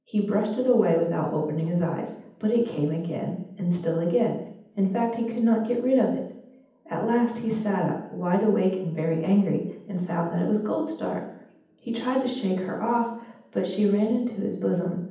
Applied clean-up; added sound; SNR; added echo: none; none; none; reverberation time 0.8 s.